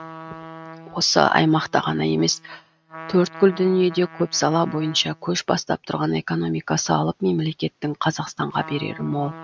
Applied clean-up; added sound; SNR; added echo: neural mask model RNNoise.